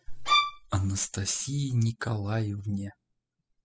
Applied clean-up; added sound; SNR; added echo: classical method spectral subtraction.